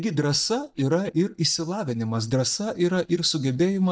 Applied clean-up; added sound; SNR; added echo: neural mask model DeepFilterNet 3.